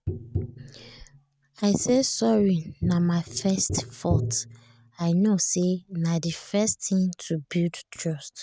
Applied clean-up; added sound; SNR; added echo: neural mask model RNNoise.